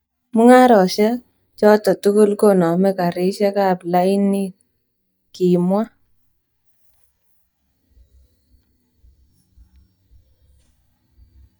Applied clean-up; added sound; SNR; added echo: neural mask model DeepFilterNet 3.